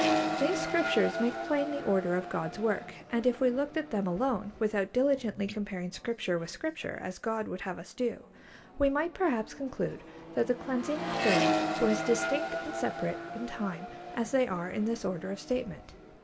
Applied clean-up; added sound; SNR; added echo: none; Accelerating, revving, vroom; 5 dB; reverberation time 1.1 s.